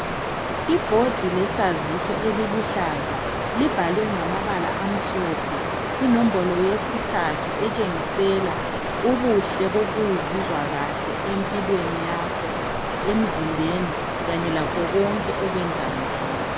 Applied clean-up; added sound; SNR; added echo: none; Water; 1 dB; none.